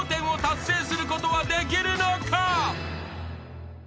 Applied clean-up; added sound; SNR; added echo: none; none; none; none.